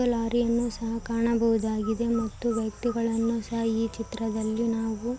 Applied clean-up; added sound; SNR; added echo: none; Bird; 20 dB; none.